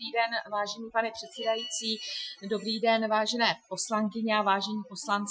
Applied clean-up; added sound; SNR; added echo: classical method Wiener filter.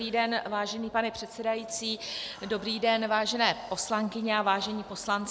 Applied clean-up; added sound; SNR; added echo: none; none; none; none.